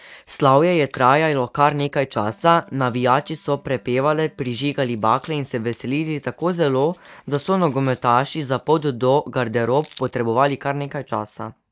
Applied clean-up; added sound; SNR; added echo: neural mask model DeepFilterNet 3.